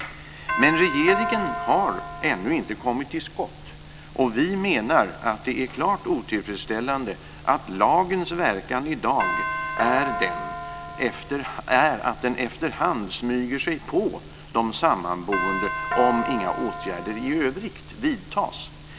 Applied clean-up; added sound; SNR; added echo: none; Doorbell; 4 dB; none.